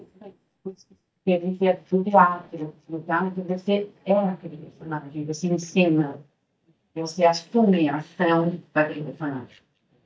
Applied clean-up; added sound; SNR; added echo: neural mask model DeepFilterNet 3.